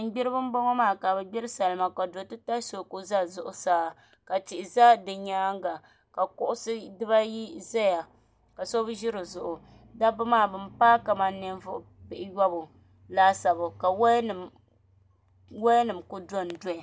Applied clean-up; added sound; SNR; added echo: none; none; none; none.